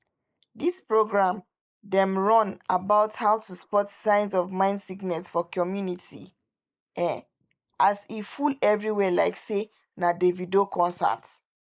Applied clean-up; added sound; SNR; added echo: neural mask model Resemble Enhance denoiser.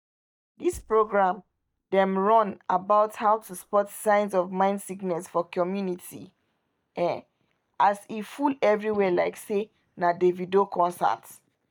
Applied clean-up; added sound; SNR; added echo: neural mask model DeepFilterNet 3.